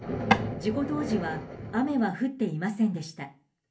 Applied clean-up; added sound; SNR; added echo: none; Tap / Wood; -1 dB; reverberation time 0.3 s.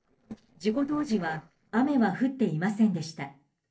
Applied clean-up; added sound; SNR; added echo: neural separator model SepFormer DNS4.